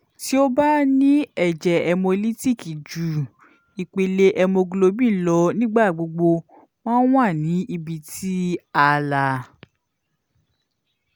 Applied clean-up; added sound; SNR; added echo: none; none; none; none.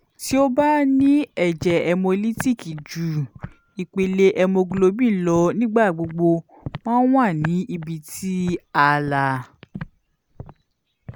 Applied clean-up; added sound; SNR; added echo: none; Walk, footsteps; 19 dB; none.